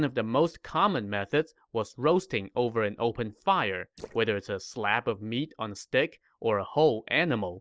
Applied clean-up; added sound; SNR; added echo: neural separator model SepFormer DNS4.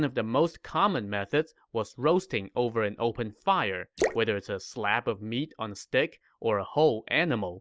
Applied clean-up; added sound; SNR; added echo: none; Drip / Splash, splatter; 8 dB; none.